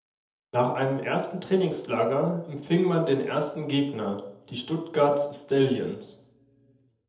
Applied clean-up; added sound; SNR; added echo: none; none; none; reverberation time 0.8 s.